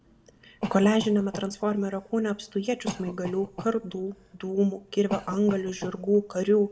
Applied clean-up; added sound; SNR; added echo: none; Cough; 13 dB; reverberation time 1.0 s.